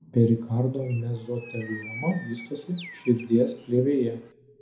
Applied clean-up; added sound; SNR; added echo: none; Bird; 17 dB; reverberation time 0.4 s.